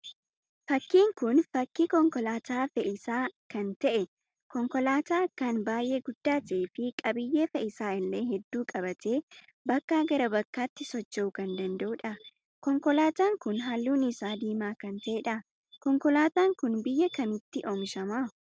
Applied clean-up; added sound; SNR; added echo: none; none; none; none.